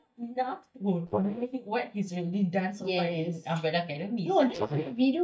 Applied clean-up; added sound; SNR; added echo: neural mask model DeepFilterNet 3.